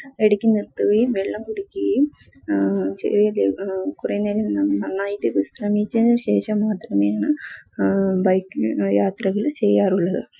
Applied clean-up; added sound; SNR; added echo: classical method Wiener filter.